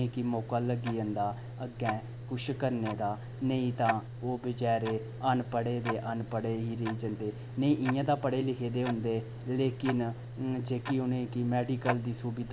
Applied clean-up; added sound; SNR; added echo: none; Tick-tock; 8 dB; none.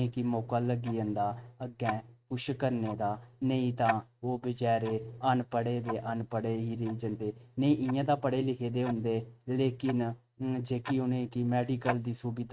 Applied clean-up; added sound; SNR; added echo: neural mask model RNNoise.